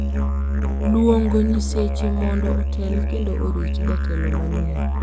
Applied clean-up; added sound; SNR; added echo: none; Musical instrument; -4 dB; none.